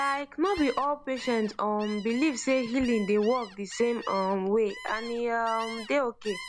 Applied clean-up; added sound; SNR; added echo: none; Gull, seagull; 16 dB; none.